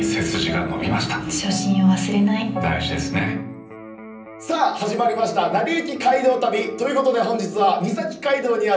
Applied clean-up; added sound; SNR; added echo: none; Electric guitar; 19 dB; reverberation time 0.6 s.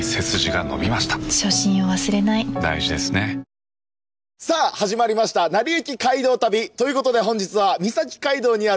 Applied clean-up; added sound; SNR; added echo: none; none; none; none.